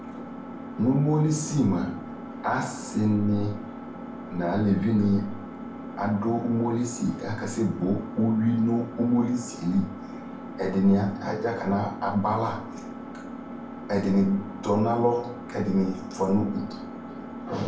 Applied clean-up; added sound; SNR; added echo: none; Engine; 11 dB; reverberation time 0.3 s.